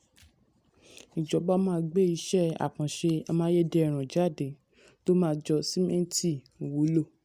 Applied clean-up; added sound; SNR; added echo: none; none; none; none.